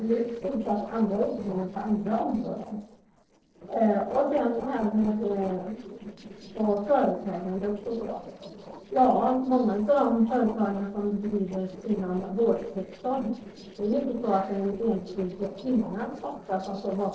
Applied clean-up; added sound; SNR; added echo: neural separator model SepFormer DNS4.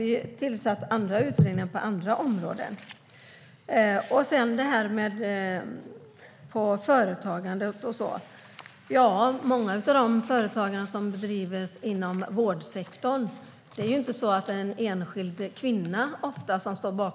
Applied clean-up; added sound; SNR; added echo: none; none; none; none.